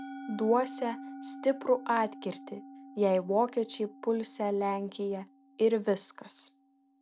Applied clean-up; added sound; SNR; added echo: none; Musical instrument; 16 dB; none.